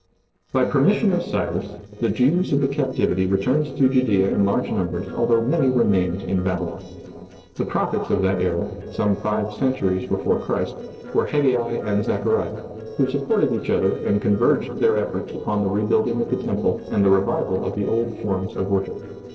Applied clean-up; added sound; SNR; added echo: neural separator model SepFormer DNS4.